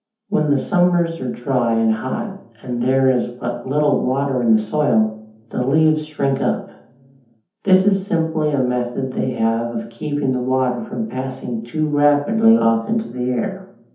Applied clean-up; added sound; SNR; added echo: none; none; none; reverberation time 0.6 s.